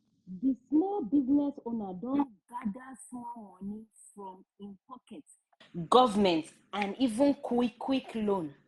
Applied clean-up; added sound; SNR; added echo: none; none; none; none.